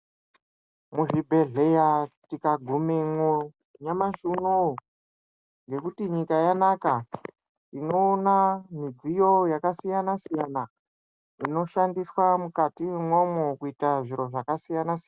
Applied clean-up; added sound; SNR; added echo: none; none; none; none.